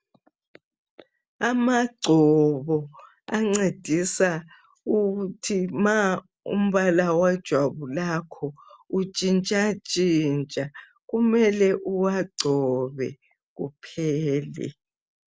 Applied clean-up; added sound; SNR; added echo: none; none; none; none.